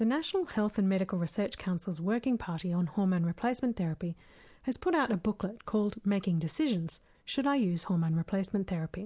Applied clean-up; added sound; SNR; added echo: none; none; none; none.